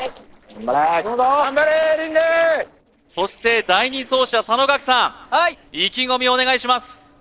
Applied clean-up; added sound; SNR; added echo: neural separator model SepFormer DNS4.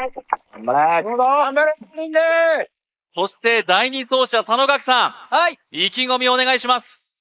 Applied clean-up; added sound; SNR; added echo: neural mask model Resemble Enhance denoiser.